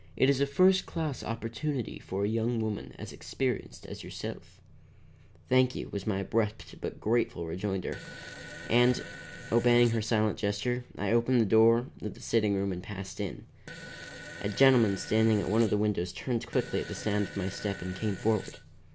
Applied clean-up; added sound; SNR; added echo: none; Fart; 15 dB; none.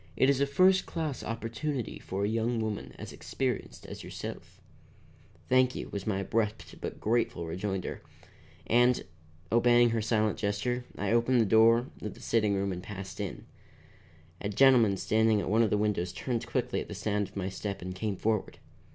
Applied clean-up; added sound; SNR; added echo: none; none; none; none.